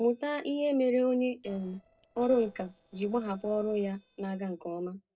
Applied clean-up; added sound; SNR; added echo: neural separator model SepFormer DNS4.